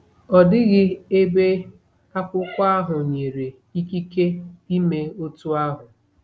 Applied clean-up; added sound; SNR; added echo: none; none; none; none.